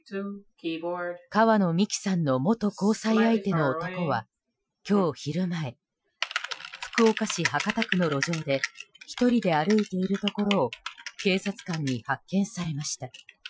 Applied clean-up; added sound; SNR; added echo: classical method Wiener filter.